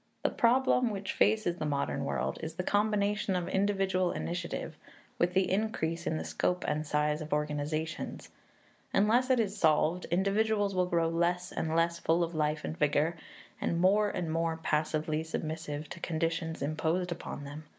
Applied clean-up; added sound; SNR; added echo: none; none; none; none.